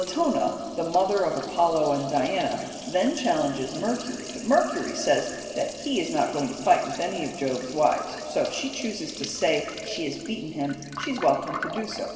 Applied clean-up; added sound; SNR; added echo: none; Liquid; 14 dB; reverberation time 2.5 s.